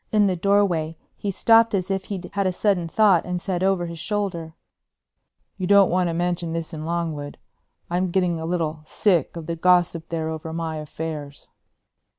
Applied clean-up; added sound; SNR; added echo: none; none; none; none.